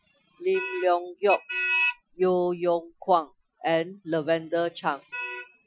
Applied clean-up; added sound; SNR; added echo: classical method Wiener filter.